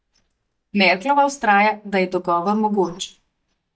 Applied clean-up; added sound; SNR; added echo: neural mask model DeepFilterNet 3.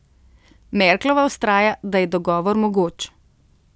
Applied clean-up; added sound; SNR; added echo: none; none; none; none.